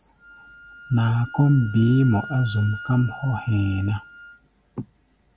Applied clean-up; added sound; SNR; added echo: none; Wind instrument, woodwind instrument; 17 dB; none.